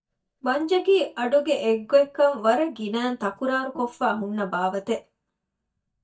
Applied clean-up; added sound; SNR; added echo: neural mask model DeepFilterNet 3.